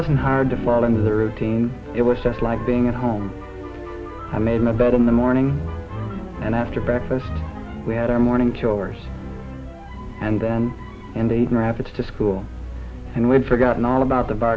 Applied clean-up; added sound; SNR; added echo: none; none; none; none.